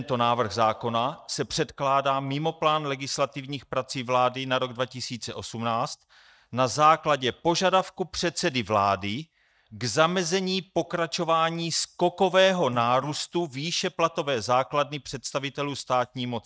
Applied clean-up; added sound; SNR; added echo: neural mask model DeepFilterNet 3.